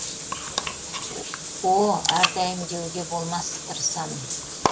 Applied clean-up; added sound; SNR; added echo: none; Bathtub (filling or washing) / Water; 2 dB; none.